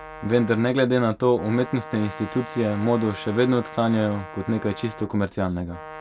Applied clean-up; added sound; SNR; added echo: none; Brass instrument; 16 dB; none.